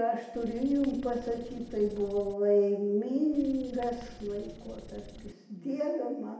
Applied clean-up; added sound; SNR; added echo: none; Writing; 16 dB; reverberation time 0.8 s.